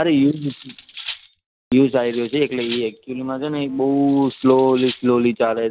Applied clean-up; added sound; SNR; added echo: none; Cutlery, silverware; 18 dB; none.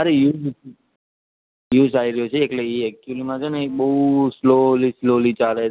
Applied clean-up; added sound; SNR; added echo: none; none; none; none.